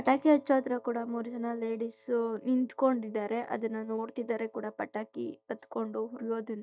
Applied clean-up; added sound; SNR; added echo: neural mask model DeepFilterNet 3.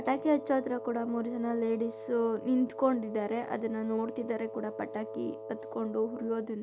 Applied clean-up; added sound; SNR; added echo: none; Wind instrument, woodwind instrument; 11 dB; none.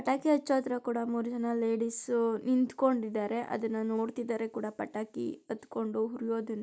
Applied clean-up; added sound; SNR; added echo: none; none; none; none.